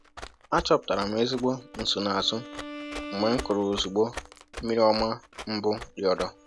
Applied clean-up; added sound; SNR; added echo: none; Run + Bowed string instrument; 13 dB; none.